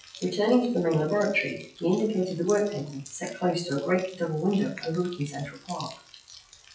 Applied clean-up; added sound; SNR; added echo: classical method WPE with log-MMSE.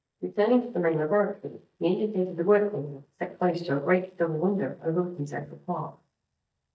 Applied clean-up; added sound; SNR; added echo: neural mask model DeepFilterNet 3.